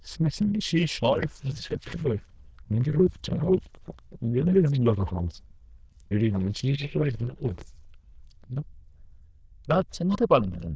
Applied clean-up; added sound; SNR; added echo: neural diffusion model UNIVERSE++.